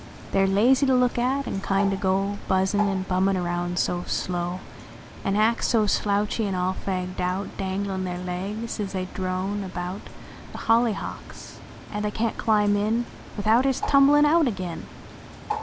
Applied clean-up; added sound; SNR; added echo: none; Bird; 14 dB; none.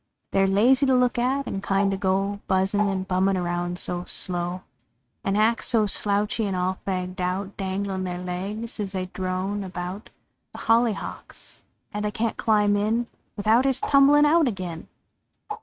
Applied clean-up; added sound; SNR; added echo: neural mask model RNNoise.